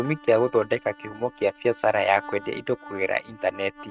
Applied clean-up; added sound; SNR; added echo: neural mask model RNNoise.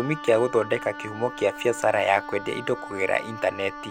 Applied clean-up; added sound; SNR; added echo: none; Wind instrument, woodwind instrument; 13 dB; none.